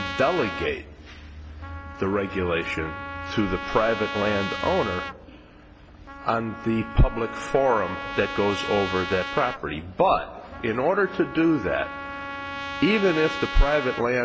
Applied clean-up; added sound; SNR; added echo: none; Trumpet; 9 dB; none.